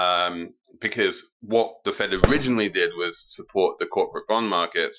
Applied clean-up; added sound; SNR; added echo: classical method Wiener filter.